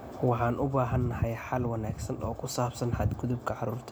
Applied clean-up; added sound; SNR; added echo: none; none; none; none.